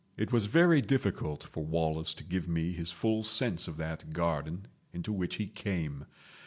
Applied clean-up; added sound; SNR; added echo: none; none; none; none.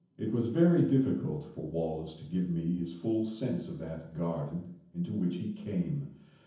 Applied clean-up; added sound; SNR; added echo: none; none; none; reverberation time 0.7 s.